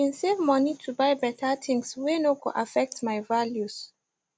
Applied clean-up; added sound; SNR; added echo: none; none; none; none.